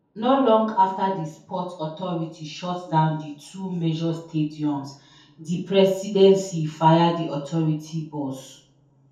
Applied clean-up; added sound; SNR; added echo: none; none; none; reverberation time 0.6 s.